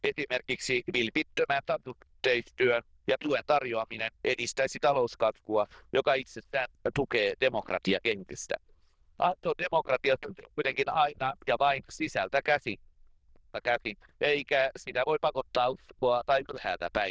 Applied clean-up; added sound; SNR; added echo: neural diffusion model UNIVERSE++.